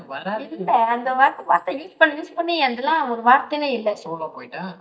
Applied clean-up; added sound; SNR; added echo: neural mask model DeepFilterNet 3.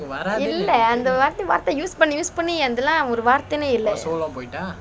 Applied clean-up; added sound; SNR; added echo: none; none; none; none.